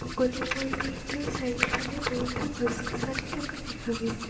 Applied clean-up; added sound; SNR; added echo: none; Hands; 6 dB; reverberation time 2.5 s.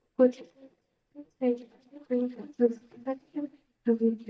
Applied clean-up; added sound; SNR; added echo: neural mask model DeepFilterNet 3.